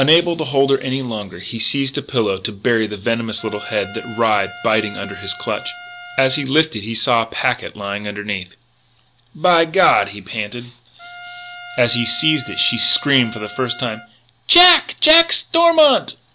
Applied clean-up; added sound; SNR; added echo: none; Trumpet; 17 dB; none.